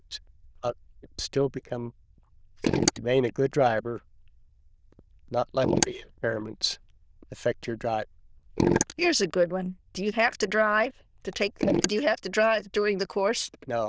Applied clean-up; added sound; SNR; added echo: neural diffusion model UNIVERSE++.